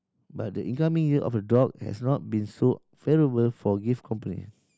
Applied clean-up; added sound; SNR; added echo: none; none; none; none.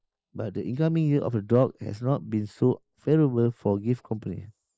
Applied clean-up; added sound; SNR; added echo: neural mask model Resemble Enhance denoiser.